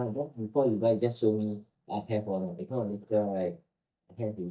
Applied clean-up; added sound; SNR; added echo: neural mask model DeepFilterNet 3.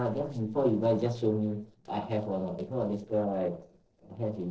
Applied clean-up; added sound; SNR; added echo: neural separator model SepFormer DNS4.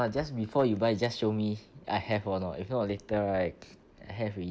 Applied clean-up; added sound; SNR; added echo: none; none; none; none.